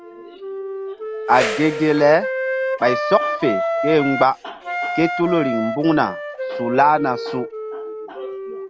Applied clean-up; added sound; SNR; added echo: none; Whoosh, swoosh, swish + Wind instrument, woodwind instrument; 5 dB; none.